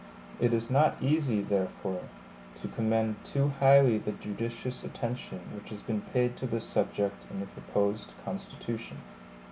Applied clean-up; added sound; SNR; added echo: none; Engine; 18 dB; none.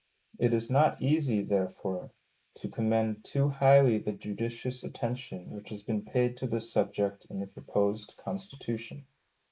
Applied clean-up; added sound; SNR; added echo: neural mask model Resemble Enhance denoiser.